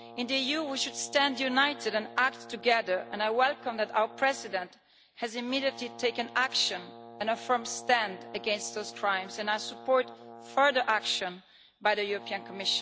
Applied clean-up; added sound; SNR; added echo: none; Brass instrument; 17 dB; none.